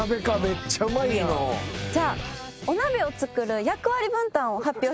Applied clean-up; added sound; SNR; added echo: none; none; none; none.